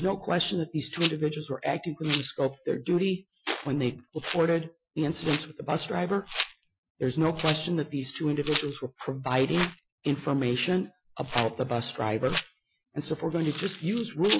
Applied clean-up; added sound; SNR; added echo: classical method Wiener filter.